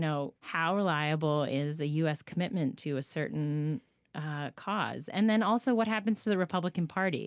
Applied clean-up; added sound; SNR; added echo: none; none; none; none.